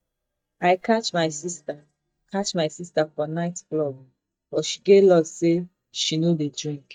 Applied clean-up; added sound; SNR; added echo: neural mask model DeepFilterNet 3.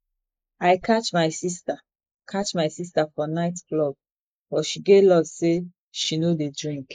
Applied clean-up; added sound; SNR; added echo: neural mask model Resemble Enhance denoiser.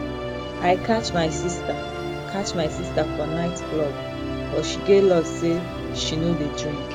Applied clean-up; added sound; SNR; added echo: none; Musical instrument; 4 dB; none.